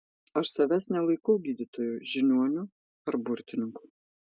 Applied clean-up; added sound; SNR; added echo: none; none; none; none.